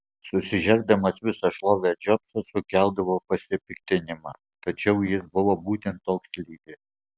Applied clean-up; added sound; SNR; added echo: none; none; none; none.